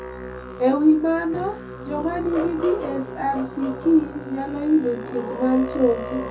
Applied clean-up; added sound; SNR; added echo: none; Musical instrument; 10 dB; reverberation time 0.3 s.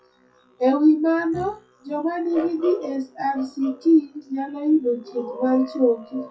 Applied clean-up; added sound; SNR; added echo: classical method WPE with log-MMSE.